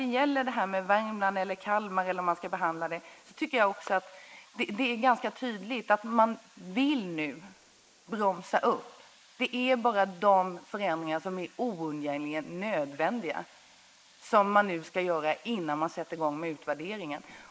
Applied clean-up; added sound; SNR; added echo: neural mask model Resemble Enhance denoiser.